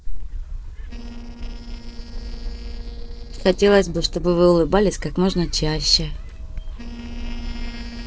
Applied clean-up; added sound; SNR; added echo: neural separator model SepFormer DNS4.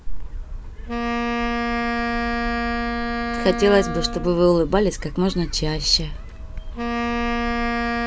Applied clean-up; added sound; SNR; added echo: none; Wind instrument, woodwind instrument; 3 dB; none.